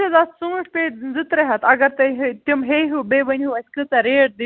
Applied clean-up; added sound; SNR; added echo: none; none; none; none.